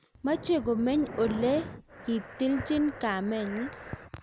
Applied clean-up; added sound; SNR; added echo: none; Breathing; 12 dB; none.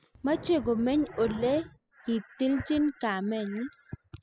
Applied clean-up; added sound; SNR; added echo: classical method spectral subtraction.